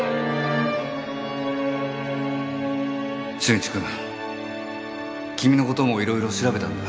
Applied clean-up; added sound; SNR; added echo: none; none; none; none.